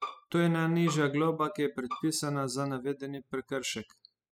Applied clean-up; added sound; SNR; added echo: classical method spectral subtraction.